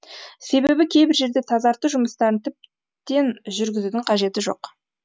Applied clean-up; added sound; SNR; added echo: none; none; none; none.